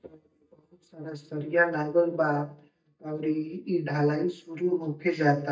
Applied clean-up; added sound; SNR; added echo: neural mask model DeepFilterNet 3.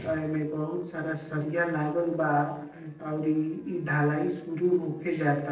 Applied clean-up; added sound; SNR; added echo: neural separator model SepFormer DNS4.